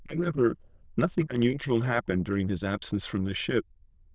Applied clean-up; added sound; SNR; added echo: neural diffusion model UNIVERSE++.